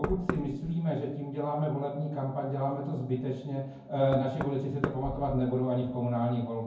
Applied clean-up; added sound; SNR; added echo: none; Knock; 11 dB; reverberation time 0.9 s.